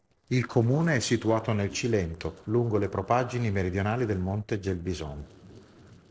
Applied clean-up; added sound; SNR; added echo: neural separator model SepFormer DNS4.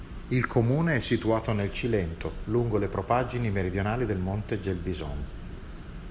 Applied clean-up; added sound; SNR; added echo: none; none; none; none.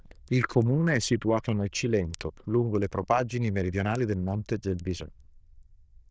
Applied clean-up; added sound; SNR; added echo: neural diffusion model UNIVERSE++.